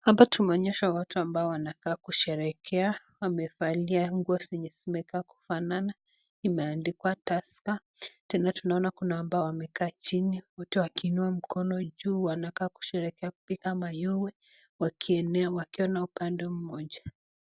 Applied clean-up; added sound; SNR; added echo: none; none; none; none.